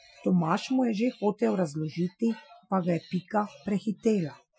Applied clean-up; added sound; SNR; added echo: classical method Wiener filter.